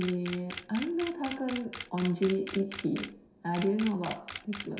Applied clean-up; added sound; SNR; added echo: none; Camera; 12 dB; reverberation time 0.6 s.